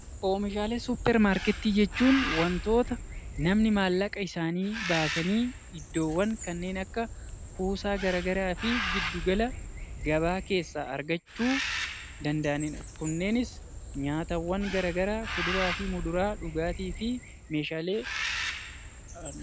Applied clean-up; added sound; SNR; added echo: none; Bird; 7 dB; none.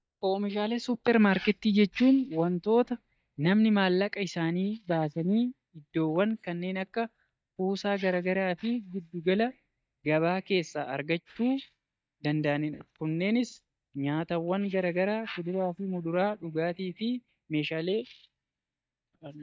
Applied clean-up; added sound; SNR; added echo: neural mask model DeepFilterNet 3.